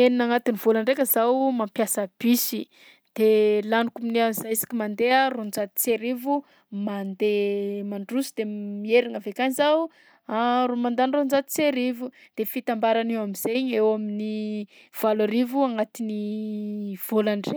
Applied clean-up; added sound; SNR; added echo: none; none; none; none.